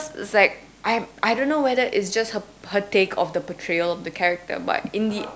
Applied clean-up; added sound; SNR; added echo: none; none; none; none.